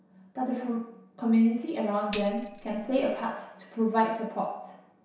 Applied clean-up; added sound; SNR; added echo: none; Tambourine; -4 dB; reverberation time 0.7 s.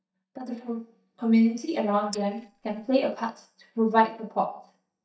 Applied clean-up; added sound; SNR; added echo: neural mask model DeepFilterNet 3.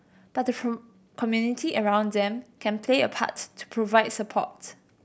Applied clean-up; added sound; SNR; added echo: none; none; none; none.